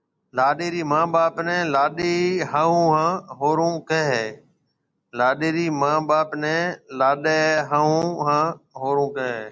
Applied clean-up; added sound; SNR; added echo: none; none; none; none.